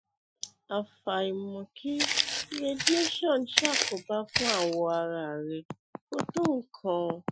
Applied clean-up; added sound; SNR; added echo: classical method Wiener filter.